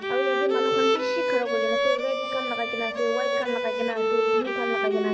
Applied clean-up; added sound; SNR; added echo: none; Bowed string instrument; -4 dB; none.